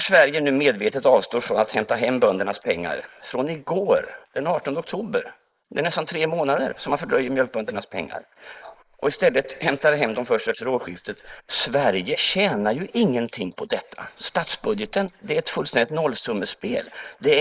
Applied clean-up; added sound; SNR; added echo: neural mask model Resemble Enhance denoiser.